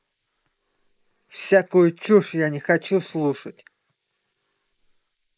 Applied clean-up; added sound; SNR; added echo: neural mask model Resemble Enhance denoiser.